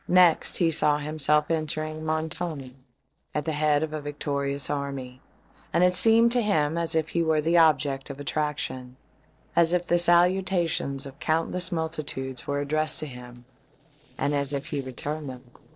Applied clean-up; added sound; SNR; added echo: neural separator model SepFormer DNS4.